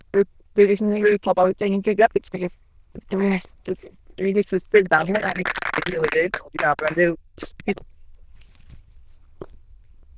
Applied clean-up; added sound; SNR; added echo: neural diffusion model UNIVERSE++.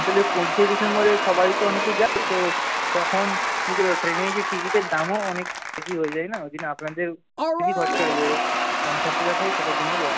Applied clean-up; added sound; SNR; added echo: none; Applause / Crowd / Cheering; -1 dB; none.